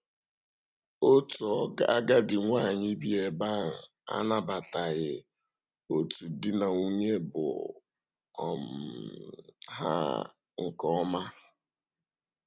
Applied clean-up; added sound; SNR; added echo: none; none; none; none.